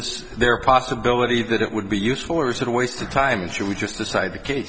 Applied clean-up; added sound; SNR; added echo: none; none; none; none.